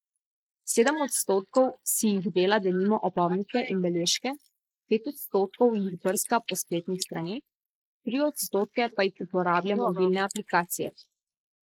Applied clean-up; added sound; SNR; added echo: neural mask model Resemble Enhance denoiser.